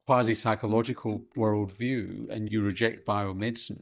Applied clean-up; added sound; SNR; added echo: neural mask model DeepFilterNet 3.